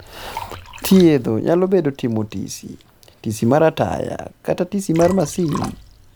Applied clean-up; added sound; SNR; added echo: none; Liquid; 18 dB; none.